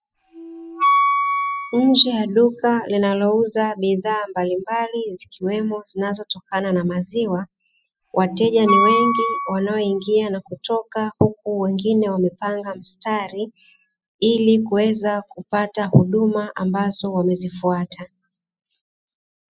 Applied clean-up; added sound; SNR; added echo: classical method spectral subtraction.